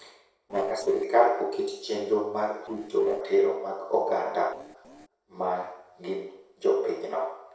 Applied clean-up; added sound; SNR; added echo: neural separator model SepFormer DNS4.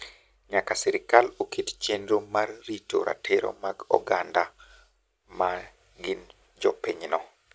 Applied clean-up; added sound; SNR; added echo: none; none; none; none.